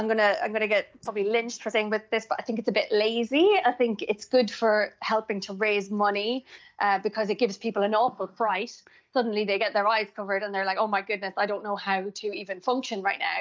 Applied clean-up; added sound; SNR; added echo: neural mask model DeepFilterNet 3.